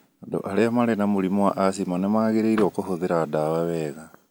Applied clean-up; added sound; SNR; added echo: none; Vehicle; 17 dB; none.